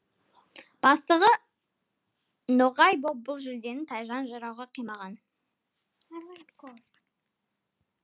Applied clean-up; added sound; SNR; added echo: none; none; none; none.